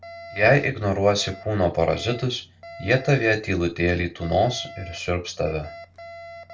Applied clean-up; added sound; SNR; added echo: none; Alarm; 18 dB; reverberation time 0.2 s.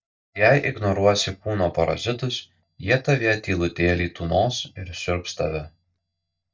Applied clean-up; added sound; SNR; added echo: neural mask model DeepFilterNet 3.